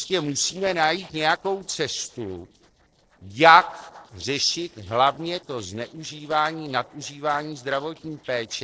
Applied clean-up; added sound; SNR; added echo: neural separator model SepFormer DNS4.